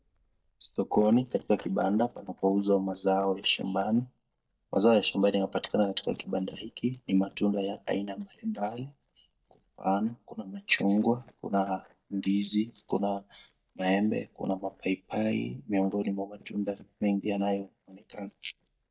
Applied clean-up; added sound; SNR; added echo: neural mask model DeepFilterNet 3.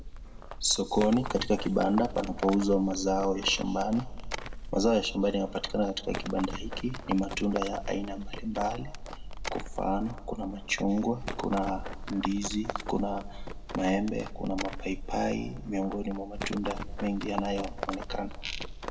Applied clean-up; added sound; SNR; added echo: none; Livestock, farm animals, working animals; 7 dB; reverberation time 1.2 s.